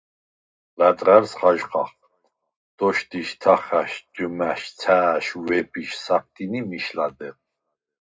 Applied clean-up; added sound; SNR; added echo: none; none; none; reverberation time 0.2 s.